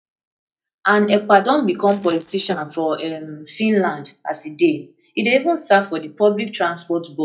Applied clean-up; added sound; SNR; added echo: neural mask model DeepFilterNet 3.